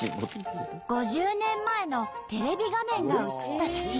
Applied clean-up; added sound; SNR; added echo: none; none; none; none.